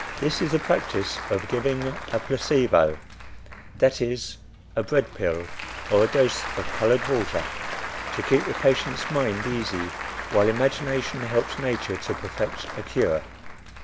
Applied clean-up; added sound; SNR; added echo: none; Applause; 8 dB; none.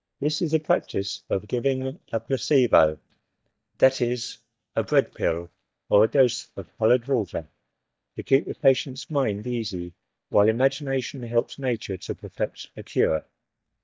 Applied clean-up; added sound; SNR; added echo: neural mask model DeepFilterNet 3.